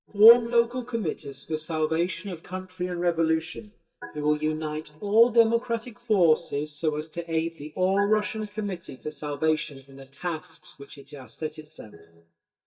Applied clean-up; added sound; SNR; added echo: neural mask model DeepFilterNet 3.